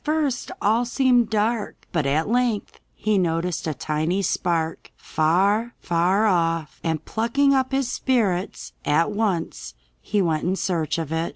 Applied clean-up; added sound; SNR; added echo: none; none; none; none.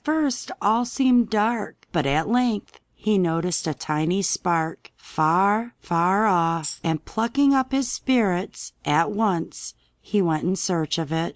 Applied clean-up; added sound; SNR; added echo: neural mask model Resemble Enhance denoiser.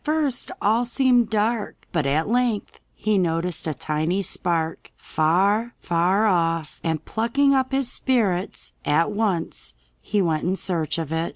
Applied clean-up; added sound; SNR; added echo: none; Tambourine; 12 dB; none.